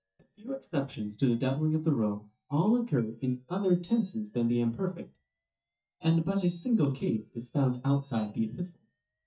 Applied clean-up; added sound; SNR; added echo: neural mask model DeepFilterNet 3.